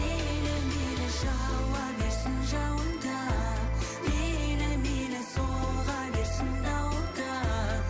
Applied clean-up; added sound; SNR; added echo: none; none; none; none.